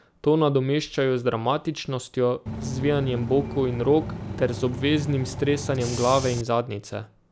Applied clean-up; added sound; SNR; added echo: none; Bus / Engine; 8 dB; none.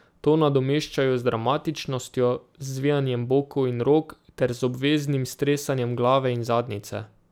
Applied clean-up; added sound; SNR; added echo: none; none; none; none.